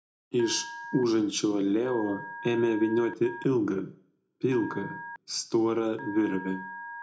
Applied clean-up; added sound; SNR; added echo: none; Telephone; 14 dB; reverberation time 0.3 s.